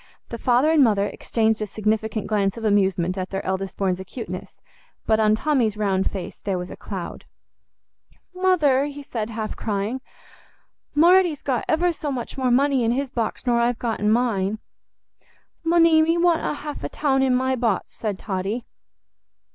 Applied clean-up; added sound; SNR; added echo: none; none; none; none.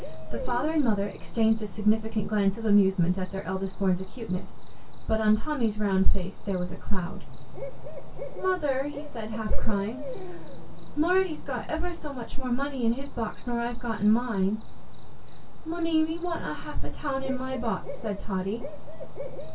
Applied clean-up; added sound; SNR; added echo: none; Cricket / Bird; 20 dB; reverberation time 0.1 s.